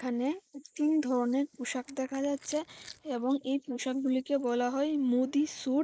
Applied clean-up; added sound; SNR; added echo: neural mask model Resemble Enhance denoiser.